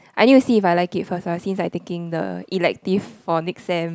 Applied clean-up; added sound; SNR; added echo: none; none; none; none.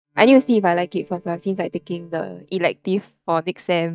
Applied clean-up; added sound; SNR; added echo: neural mask model DeepFilterNet 3.